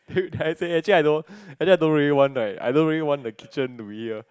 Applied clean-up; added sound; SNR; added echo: none; none; none; none.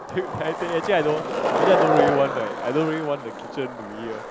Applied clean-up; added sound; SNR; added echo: none; Skateboard; 0 dB; none.